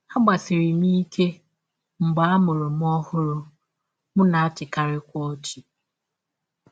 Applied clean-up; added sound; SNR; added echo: none; none; none; none.